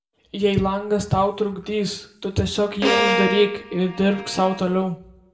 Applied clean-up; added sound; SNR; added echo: none; Bowed string instrument; 2 dB; reverberation time 0.4 s.